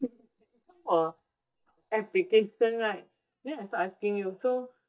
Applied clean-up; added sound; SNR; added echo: neural mask model DeepFilterNet 3.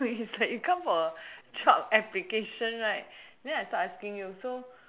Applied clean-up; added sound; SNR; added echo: none; none; none; none.